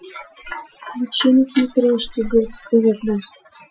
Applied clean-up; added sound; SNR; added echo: classical method Wiener filter.